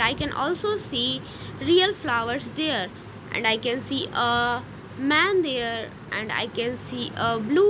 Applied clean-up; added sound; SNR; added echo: none; none; none; none.